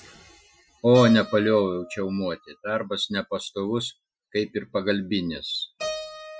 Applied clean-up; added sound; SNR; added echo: classical method Wiener filter.